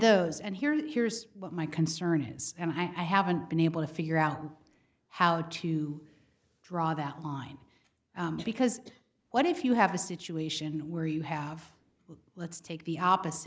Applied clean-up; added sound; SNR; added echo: none; none; none; none.